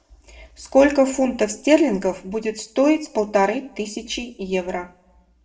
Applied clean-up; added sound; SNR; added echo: none; none; none; reverberation time 0.4 s.